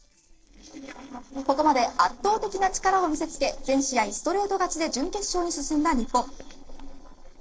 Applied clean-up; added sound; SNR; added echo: neural separator model SepFormer DNS4.